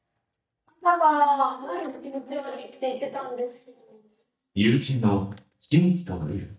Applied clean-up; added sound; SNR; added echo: neural mask model DeepFilterNet 3.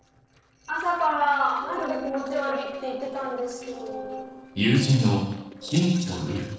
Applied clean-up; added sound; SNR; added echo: neural separator model SepFormer DNS4.